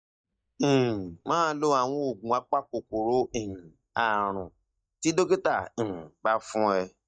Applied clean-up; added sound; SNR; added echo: neural mask model DeepFilterNet 3.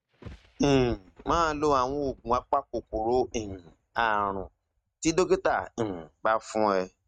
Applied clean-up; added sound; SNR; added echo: neural mask model RNNoise.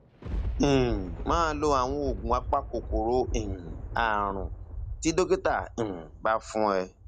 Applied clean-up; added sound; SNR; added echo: none; Thunder; 7 dB; none.